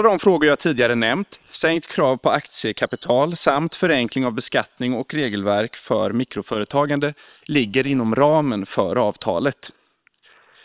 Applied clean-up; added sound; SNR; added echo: neural separator model SepFormer WHAM!.